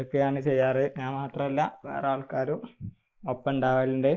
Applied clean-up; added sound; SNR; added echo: neural mask model Resemble Enhance denoiser.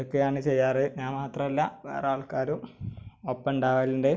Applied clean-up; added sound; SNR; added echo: none; none; none; none.